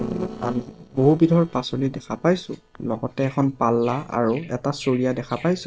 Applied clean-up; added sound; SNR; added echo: neural separator model SepFormer DNS4.